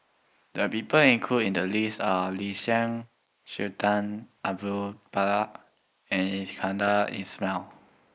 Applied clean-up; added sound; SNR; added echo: neural mask model Resemble Enhance denoiser.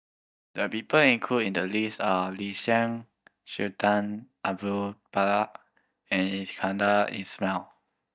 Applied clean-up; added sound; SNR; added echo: neural mask model DeepFilterNet 3.